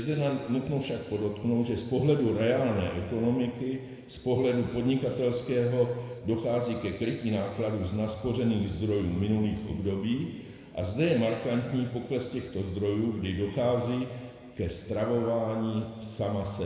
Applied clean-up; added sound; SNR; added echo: none; none; none; reverberation time 1.9 s.